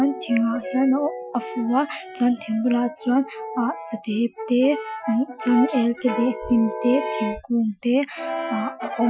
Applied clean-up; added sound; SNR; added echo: classical method Wiener filter.